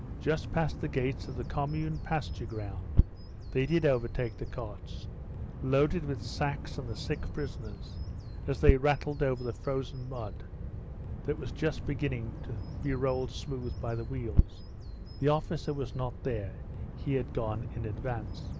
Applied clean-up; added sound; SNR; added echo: none; Bird vocalization, bird call, bird song; 2 dB; none.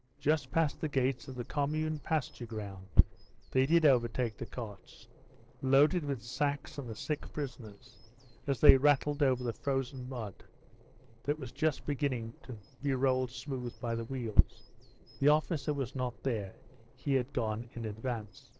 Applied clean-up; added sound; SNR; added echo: neural separator model SepFormer DNS4.